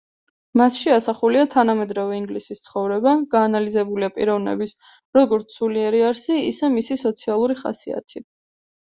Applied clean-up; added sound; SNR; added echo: none; none; none; none.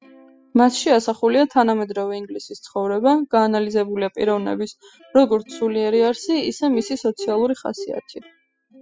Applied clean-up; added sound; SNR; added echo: classical method spectral subtraction.